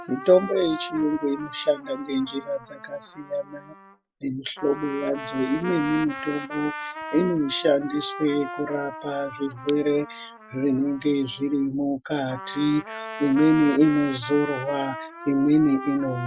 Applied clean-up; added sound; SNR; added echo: none; Trumpet; 12 dB; none.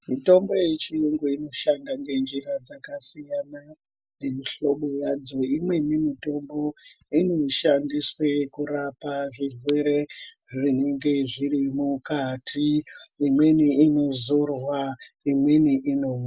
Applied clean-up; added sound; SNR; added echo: none; none; none; none.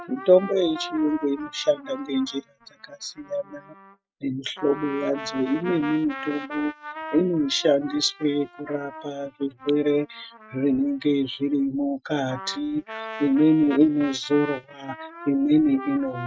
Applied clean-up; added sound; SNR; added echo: neural mask model RNNoise.